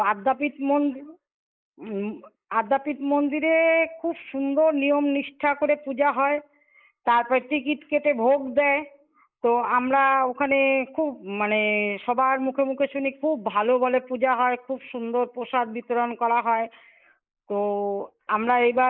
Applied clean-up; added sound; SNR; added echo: neural mask model Resemble Enhance denoiser.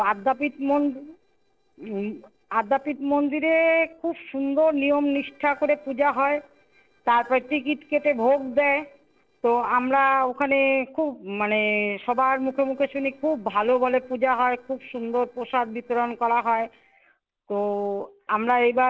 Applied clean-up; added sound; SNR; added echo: neural separator model SepFormer DNS4.